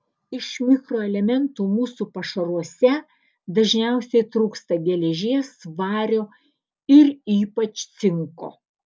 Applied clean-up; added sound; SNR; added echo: none; none; none; none.